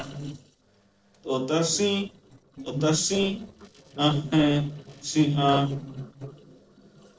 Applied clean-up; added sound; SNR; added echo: neural separator model SepFormer DNS4.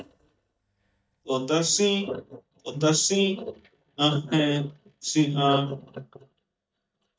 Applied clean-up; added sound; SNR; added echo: neural mask model DeepFilterNet 3.